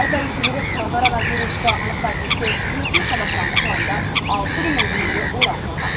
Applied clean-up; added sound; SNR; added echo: none; Bird vocalization, bird call, bird song; -5 dB; reverberation time 0.2 s.